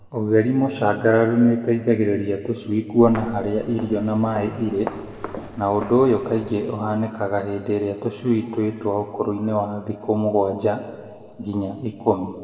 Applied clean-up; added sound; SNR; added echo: none; Walk, footsteps; 14 dB; reverberation time 1.8 s.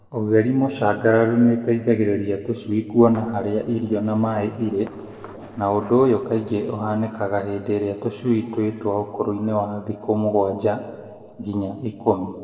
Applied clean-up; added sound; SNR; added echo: neural separator model SepFormer DNS4.